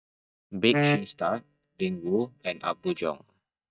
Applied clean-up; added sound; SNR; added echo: neural mask model DeepFilterNet 3.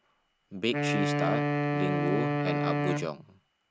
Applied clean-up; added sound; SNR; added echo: none; Wind instrument, woodwind instrument; -5 dB; none.